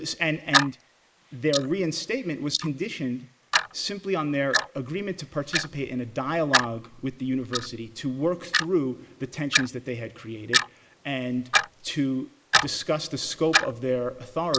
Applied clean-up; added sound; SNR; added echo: neural mask model Resemble Enhance denoiser.